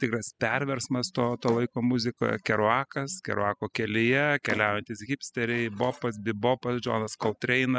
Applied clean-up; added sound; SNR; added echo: classical method spectral subtraction.